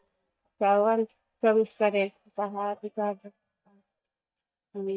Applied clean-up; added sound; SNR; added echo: neural mask model DeepFilterNet 3.